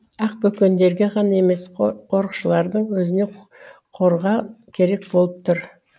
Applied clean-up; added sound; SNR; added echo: none; none; none; none.